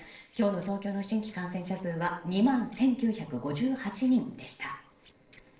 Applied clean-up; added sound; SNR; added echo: neural separator model SepFormer DNS4.